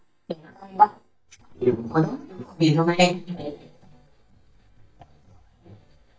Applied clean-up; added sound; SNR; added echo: neural mask model DeepFilterNet 3.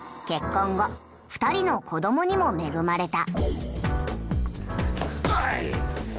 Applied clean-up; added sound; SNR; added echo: none; none; none; none.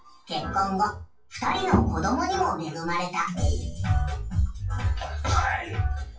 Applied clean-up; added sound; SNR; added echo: classical method WPE with log-MMSE.